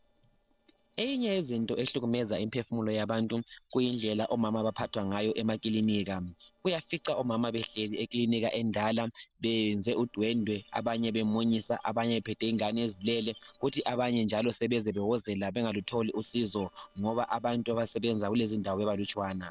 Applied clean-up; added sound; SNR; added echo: neural separator model SepFormer DNS4.